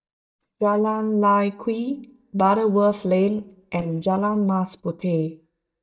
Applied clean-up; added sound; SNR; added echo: neural mask model DeepFilterNet 3.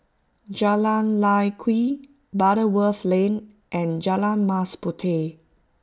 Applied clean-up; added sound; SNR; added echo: none; none; none; none.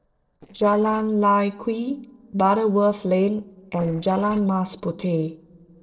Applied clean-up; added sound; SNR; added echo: neural separator model SepFormer DNS4.